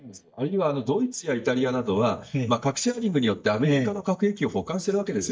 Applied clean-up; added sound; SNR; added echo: neural mask model DeepFilterNet 3.